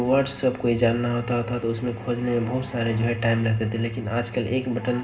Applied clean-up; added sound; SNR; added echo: none; none; none; reverberation time 0.2 s.